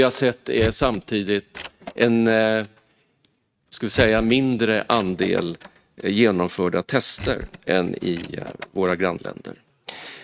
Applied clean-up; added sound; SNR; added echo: neural mask model RNNoise.